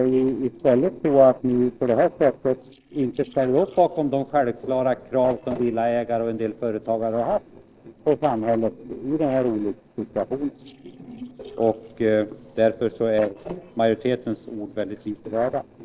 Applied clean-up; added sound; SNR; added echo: neural separator model SepFormer DNS4.